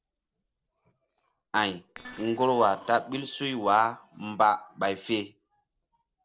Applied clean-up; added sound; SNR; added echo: neural separator model SepFormer DNS4.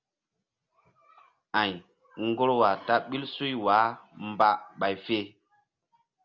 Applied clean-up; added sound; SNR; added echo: none; none; none; none.